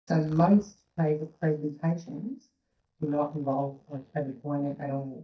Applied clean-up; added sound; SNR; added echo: neural mask model DeepFilterNet 3.